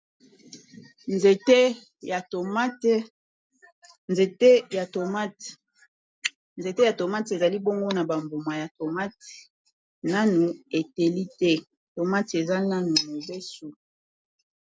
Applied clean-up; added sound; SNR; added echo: none; none; none; none.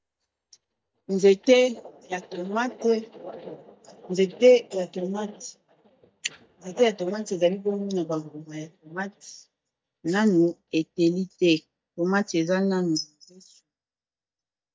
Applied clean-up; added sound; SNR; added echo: neural mask model DeepFilterNet 3.